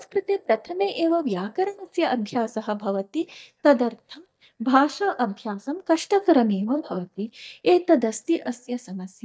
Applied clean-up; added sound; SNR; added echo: neural mask model DeepFilterNet 3.